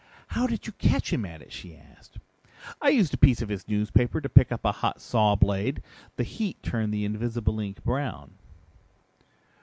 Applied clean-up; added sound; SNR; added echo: none; none; none; none.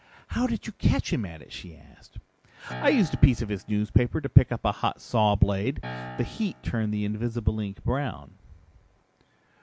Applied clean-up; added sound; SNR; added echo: none; Piano; 14 dB; none.